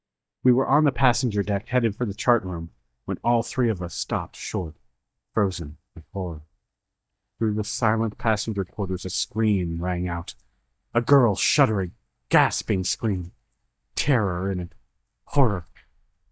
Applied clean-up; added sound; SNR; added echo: neural mask model DeepFilterNet 3.